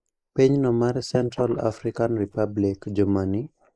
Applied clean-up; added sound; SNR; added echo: neural mask model Resemble Enhance denoiser.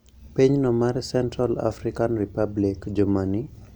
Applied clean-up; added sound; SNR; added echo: none; none; none; none.